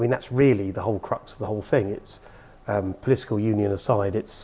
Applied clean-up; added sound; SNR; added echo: none; none; none; none.